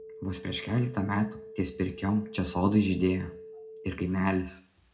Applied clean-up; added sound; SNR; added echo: none; Telephone; 17 dB; reverberation time 0.3 s.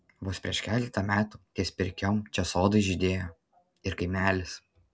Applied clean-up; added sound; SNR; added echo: none; none; none; none.